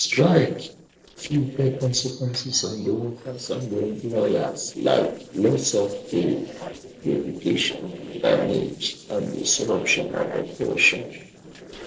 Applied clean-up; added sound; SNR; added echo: neural separator model SepFormer DNS4.